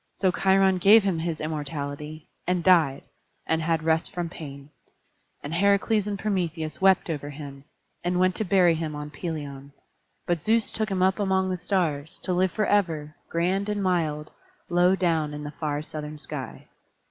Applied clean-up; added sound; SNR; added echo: none; none; none; none.